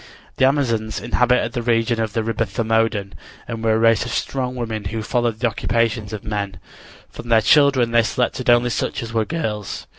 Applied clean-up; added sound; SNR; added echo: neural separator model SepFormer DNS4.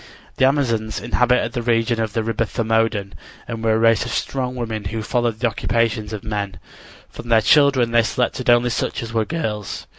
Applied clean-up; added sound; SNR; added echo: none; none; none; none.